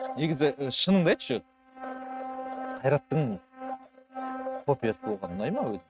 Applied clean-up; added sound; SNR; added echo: neural mask model RNNoise.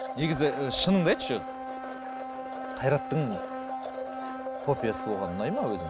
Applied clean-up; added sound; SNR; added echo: none; Domestic sounds, home sounds; 6 dB; none.